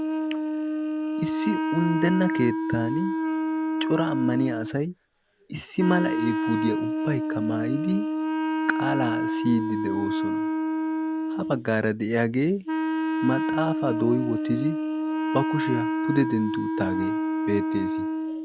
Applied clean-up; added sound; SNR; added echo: none; Wind instrument, woodwind instrument; -1 dB; none.